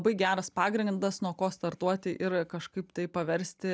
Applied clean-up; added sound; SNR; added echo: none; none; none; none.